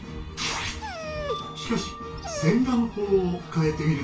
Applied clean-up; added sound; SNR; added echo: none; Dog; 10 dB; reverberation time 0.2 s.